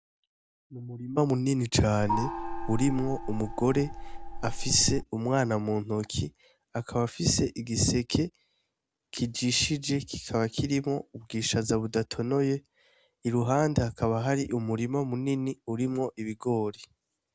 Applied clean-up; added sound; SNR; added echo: none; Gong; 3 dB; none.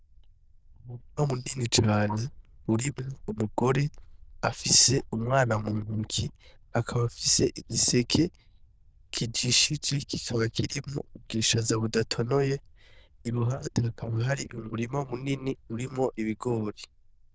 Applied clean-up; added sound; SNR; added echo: neural diffusion model UNIVERSE++.